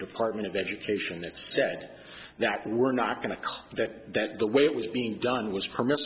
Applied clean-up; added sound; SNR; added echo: none; none; none; none.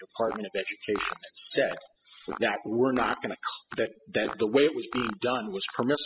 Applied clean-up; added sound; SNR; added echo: classical method spectral subtraction.